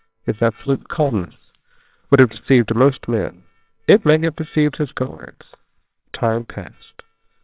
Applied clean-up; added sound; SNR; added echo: neural separator model SepFormer WHAMR!.